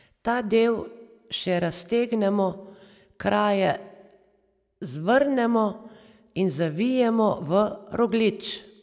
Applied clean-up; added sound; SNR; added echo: none; none; none; none.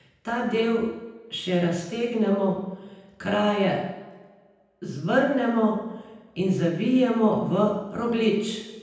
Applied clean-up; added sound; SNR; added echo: none; none; none; reverberation time 0.9 s.